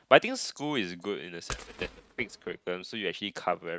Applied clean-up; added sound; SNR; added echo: neural mask model RNNoise.